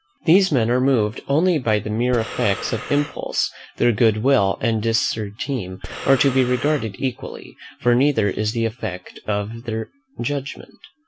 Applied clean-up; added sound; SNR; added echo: none; Breathing; 12 dB; none.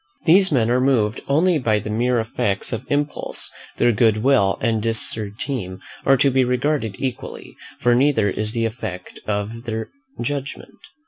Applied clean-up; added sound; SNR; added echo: none; none; none; none.